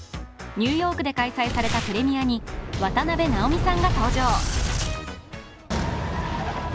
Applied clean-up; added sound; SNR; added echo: none; Boom; 3 dB; none.